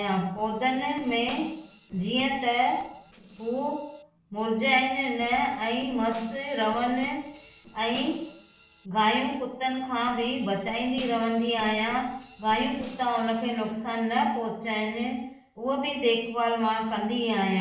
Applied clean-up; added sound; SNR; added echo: neural separator model SepFormer DNS4.